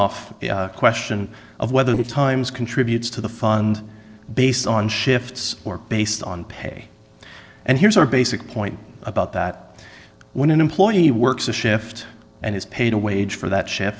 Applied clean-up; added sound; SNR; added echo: neural separator model SepFormer DNS4.